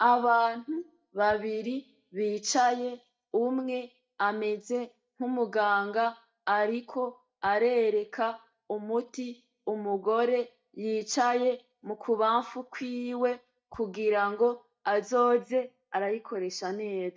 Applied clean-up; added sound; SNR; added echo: neural mask model DeepFilterNet 3.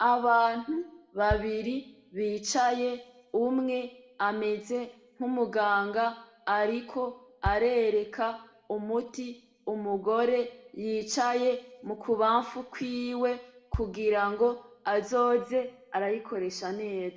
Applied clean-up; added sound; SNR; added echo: none; Bass drum; 14 dB; reverberation time 0.5 s.